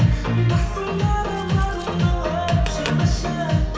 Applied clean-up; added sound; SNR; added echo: none; Tap; 18 dB; reverberation time 0.6 s.